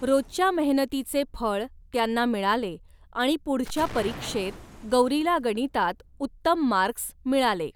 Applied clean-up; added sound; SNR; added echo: none; Explosion; 20 dB; none.